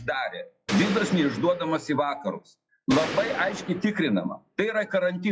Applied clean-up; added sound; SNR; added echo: classical method log-MMSE.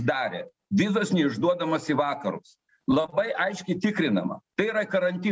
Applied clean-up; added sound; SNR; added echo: none; none; none; none.